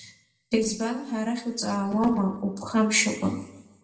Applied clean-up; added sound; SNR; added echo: none; none; none; reverberation time 0.8 s.